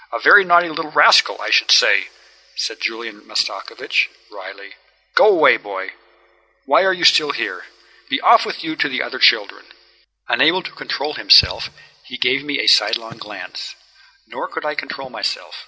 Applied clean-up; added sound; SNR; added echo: none; none; none; none.